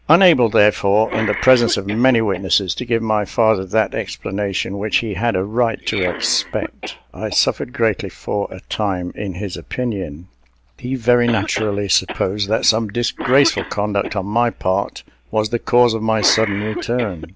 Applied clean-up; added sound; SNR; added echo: none; Cough; 14 dB; none.